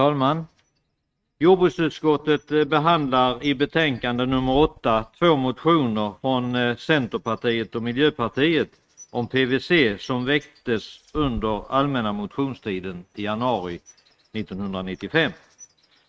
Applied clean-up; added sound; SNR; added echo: neural mask model RNNoise.